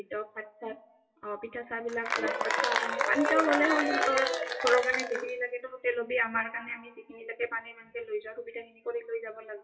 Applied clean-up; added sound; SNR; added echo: classical method WPE with log-MMSE.